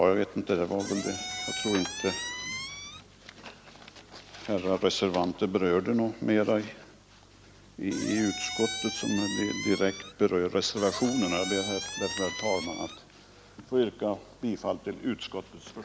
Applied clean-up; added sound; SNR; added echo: none; Squeak; 6 dB; none.